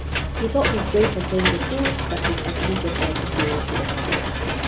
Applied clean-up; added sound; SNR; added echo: none; Engine / Mechanisms; -2 dB; none.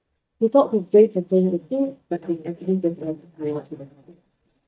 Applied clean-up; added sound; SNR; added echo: neural mask model DeepFilterNet 3.